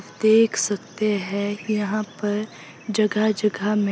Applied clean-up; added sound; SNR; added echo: none; none; none; none.